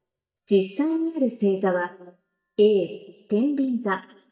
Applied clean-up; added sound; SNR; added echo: neural mask model DeepFilterNet 3.